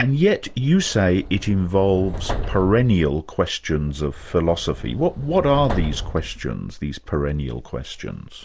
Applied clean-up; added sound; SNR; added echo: none; Subway, metro, underground; 10 dB; none.